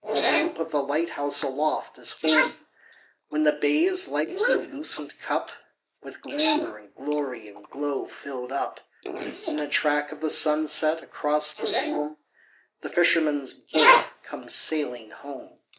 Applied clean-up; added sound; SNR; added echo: neural mask model Resemble Enhance denoiser.